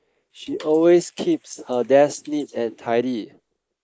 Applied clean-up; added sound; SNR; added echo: neural mask model Resemble Enhance denoiser.